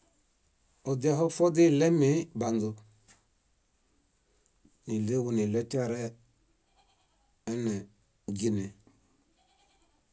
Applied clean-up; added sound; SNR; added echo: none; none; none; none.